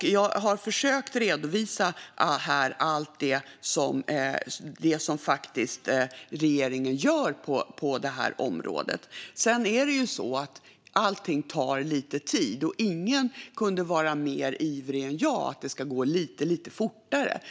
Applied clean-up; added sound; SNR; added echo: none; none; none; none.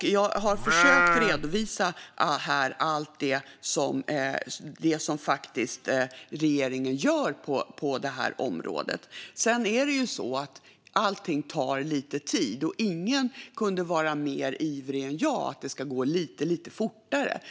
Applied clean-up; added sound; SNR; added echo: none; Livestock, farm animals, working animals; -4 dB; none.